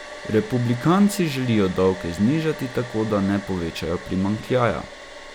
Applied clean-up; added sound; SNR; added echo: none; Domestic sounds, home sounds; 15 dB; none.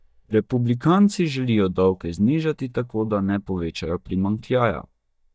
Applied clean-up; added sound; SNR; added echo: neural mask model DeepFilterNet 3.